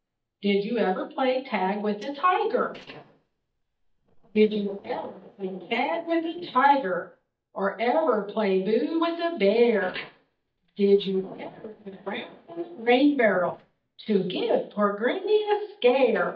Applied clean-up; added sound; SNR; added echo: neural mask model DeepFilterNet 3.